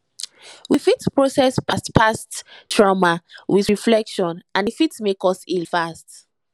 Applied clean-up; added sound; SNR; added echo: none; none; none; none.